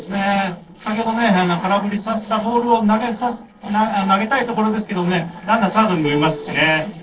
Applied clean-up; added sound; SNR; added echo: neural separator model SepFormer DNS4.